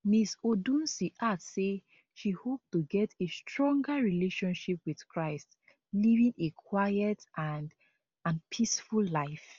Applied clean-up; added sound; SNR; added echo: none; none; none; none.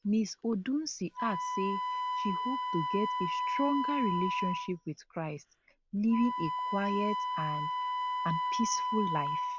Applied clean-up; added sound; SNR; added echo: none; Wind instrument, woodwind instrument; 1 dB; none.